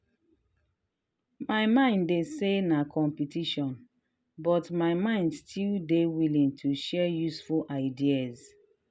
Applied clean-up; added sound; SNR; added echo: none; none; none; none.